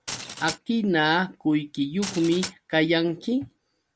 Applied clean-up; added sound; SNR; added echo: none; Glass; 12 dB; none.